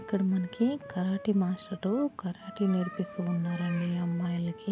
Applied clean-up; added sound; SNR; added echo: none; Wind instrument, woodwind instrument; 18 dB; none.